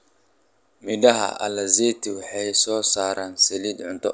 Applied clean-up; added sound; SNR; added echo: none; none; none; none.